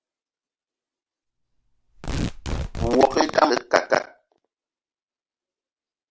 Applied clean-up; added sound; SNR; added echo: none; Tearing; 6 dB; none.